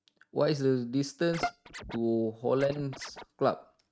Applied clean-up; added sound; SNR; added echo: neural mask model RNNoise.